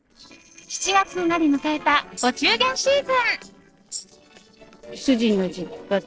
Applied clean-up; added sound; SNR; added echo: neural separator model SepFormer DNS4.